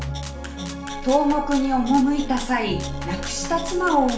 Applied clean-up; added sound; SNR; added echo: none; Rattle (instrument); 17 dB; reverberation time 0.4 s.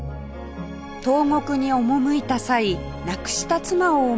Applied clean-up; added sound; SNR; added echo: none; none; none; none.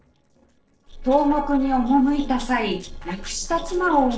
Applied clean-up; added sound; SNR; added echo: neural separator model SepFormer DNS4.